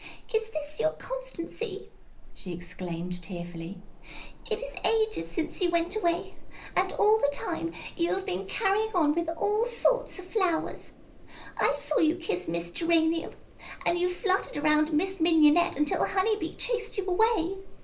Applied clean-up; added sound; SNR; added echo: none; Wind; 14 dB; reverberation time 0.3 s.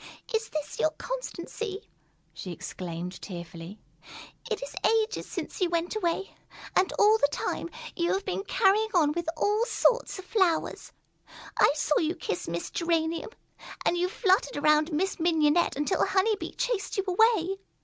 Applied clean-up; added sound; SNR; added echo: none; none; none; none.